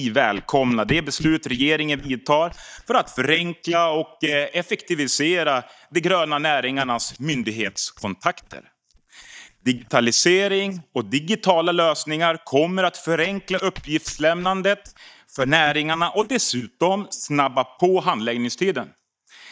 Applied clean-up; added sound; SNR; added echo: neural mask model DeepFilterNet 3.